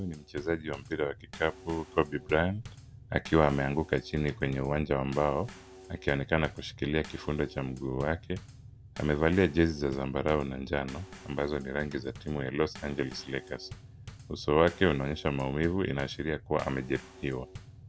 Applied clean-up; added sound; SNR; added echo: none; Bass drum / Snare drum / Drum kit; 17 dB; none.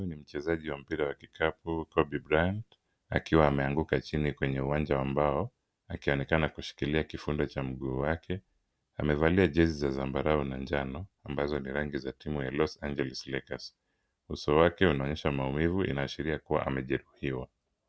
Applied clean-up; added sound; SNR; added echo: none; none; none; none.